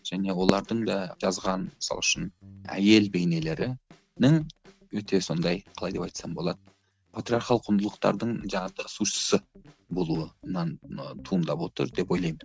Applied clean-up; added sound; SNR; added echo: neural mask model RNNoise.